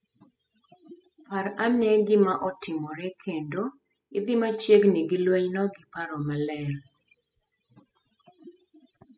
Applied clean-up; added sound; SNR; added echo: classical method spectral subtraction.